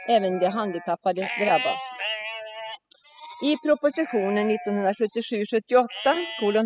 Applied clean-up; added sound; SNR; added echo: classical method spectral subtraction.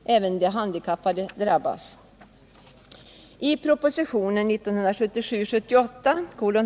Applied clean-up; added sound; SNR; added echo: none; none; none; none.